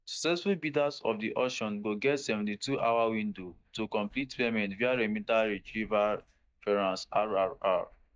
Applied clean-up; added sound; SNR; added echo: neural mask model DeepFilterNet 3.